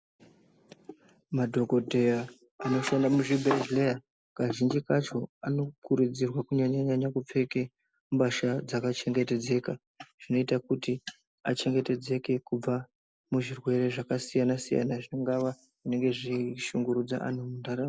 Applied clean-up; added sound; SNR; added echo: none; none; none; none.